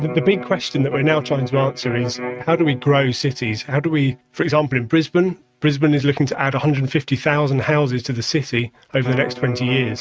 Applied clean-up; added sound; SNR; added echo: neural mask model RNNoise.